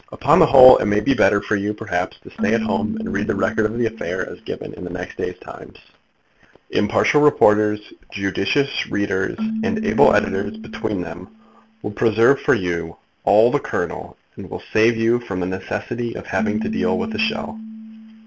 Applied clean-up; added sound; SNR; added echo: none; Keyboard (musical); 11 dB; none.